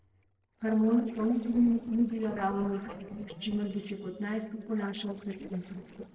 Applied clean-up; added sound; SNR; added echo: neural separator model SepFormer DNS4.